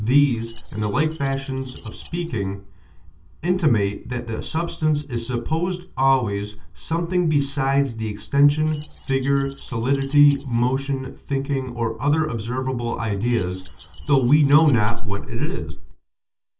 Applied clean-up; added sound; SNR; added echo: none; Keys jangling; 20 dB; reverberation time 0.2 s.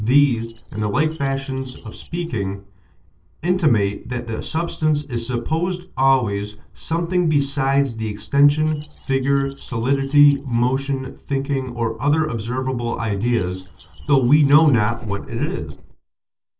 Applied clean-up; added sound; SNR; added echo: neural separator model SepFormer DNS4.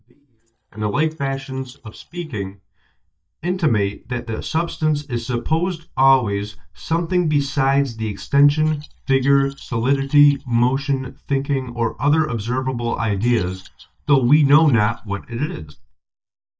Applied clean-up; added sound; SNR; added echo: neural mask model DeepFilterNet 3.